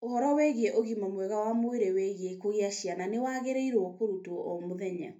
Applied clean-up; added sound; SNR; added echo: none; none; none; reverberation time 0.3 s.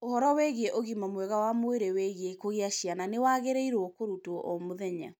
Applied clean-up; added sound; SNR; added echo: none; none; none; none.